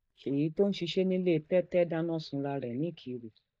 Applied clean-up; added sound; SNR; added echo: neural mask model DeepFilterNet 3.